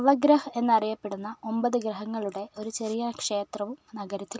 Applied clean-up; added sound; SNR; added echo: none; none; none; none.